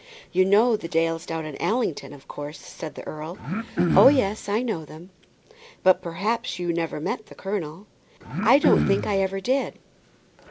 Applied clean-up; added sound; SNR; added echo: none; Cough; 2 dB; none.